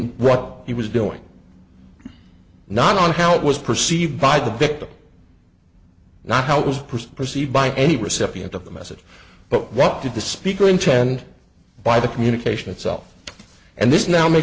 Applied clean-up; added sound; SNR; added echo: none; none; none; none.